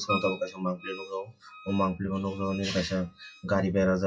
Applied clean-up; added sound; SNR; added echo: classical method WPE with log-MMSE.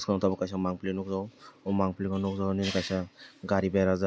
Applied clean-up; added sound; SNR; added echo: none; none; none; none.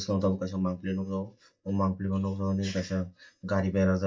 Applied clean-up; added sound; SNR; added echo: neural mask model DeepFilterNet 3.